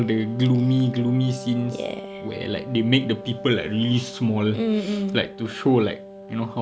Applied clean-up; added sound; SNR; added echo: none; Wind instrument, woodwind instrument; 15 dB; none.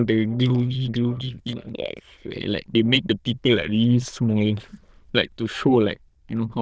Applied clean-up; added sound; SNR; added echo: neural diffusion model UNIVERSE++.